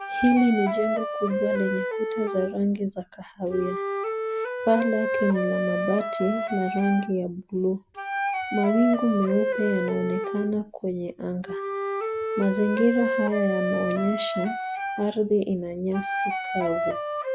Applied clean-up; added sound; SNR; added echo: none; Wind instrument, woodwind instrument; 3 dB; none.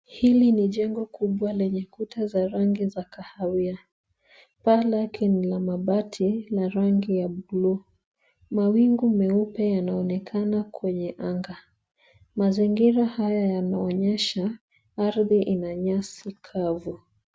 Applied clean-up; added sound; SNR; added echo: none; none; none; none.